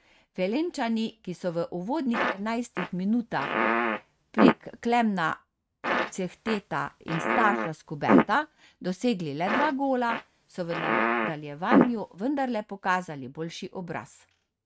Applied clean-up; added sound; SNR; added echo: neural mask model RNNoise.